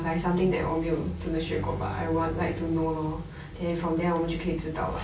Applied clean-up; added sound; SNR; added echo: none; Bowed string instrument; 14 dB; reverberation time 2.4 s.